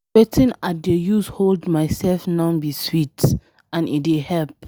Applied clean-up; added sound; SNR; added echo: none; none; none; none.